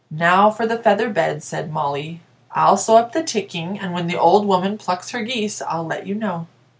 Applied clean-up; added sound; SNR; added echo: none; none; none; none.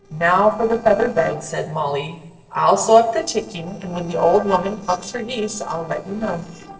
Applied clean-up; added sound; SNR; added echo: neural separator model SepFormer DNS4.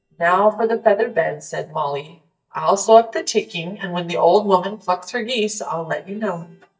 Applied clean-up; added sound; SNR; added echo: neural mask model DeepFilterNet 3.